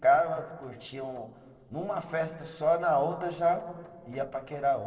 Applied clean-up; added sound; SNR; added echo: neural separator model SepFormer DNS4.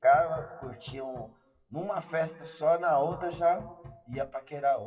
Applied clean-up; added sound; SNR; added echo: classical method WPE with log-MMSE.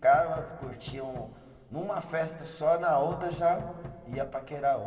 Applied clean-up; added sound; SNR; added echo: none; Knock; 15 dB; reverberation time 2.1 s.